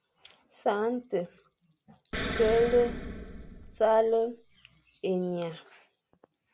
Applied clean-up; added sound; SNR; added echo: none; Explosion; 7 dB; none.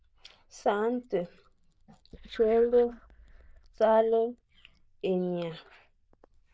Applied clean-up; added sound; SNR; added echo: neural diffusion model UNIVERSE++.